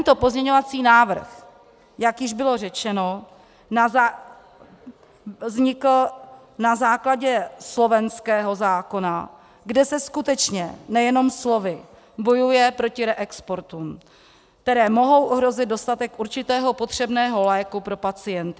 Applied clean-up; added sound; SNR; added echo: none; none; none; none.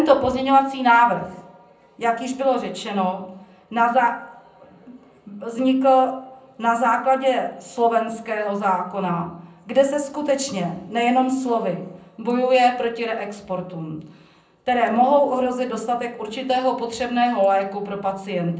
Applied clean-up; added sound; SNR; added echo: none; none; none; reverberation time 0.6 s.